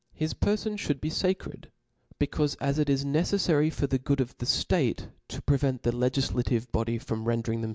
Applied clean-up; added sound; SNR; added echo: none; none; none; none.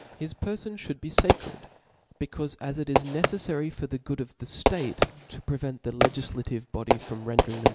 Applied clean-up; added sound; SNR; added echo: none; Fireworks; -3 dB; none.